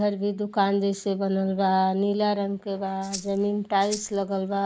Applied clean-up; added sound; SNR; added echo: none; Rattle (instrument); 13 dB; none.